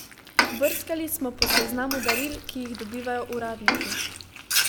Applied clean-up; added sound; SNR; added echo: none; Frying (food); -2 dB; none.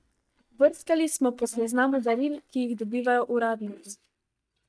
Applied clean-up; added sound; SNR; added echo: neural mask model DeepFilterNet 3.